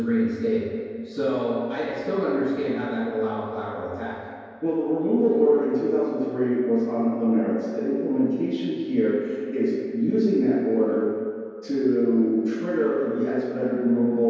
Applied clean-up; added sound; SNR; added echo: none; none; none; reverberation time 2.2 s.